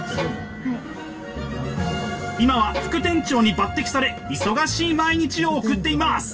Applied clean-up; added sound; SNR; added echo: none; Bowed string instrument; 15 dB; reverberation time 0.1 s.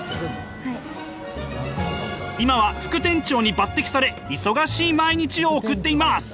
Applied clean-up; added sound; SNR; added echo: none; none; none; none.